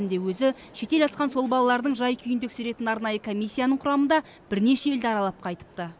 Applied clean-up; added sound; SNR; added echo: none; none; none; none.